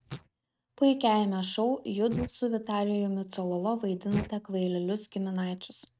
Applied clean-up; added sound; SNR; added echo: neural mask model RNNoise.